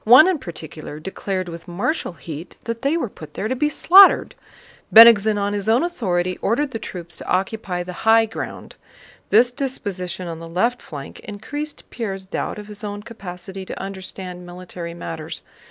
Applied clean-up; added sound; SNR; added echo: none; none; none; none.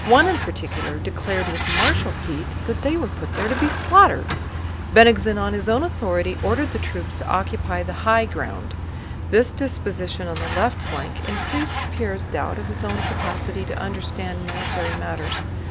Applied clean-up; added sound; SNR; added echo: none; Truck; 3 dB; none.